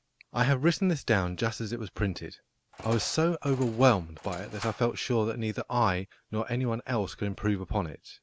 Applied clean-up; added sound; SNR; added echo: none; Engine; 17 dB; none.